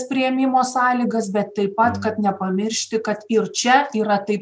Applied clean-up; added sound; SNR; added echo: none; Bowed string instrument; 18 dB; none.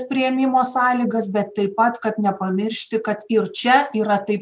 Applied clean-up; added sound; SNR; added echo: none; none; none; none.